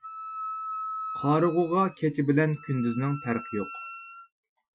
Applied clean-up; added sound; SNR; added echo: classical method Wiener filter.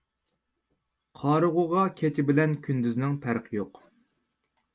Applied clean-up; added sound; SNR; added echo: none; none; none; none.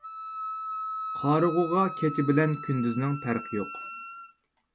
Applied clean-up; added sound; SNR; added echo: none; Wind instrument, woodwind instrument; 9 dB; none.